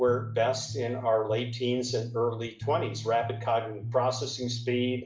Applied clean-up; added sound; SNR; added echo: none; Bass guitar; 8 dB; reverberation time 0.4 s.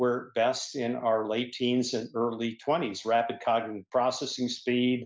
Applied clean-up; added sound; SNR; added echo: none; none; none; none.